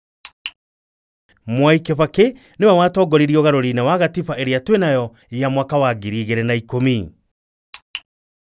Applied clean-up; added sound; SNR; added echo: none; none; none; none.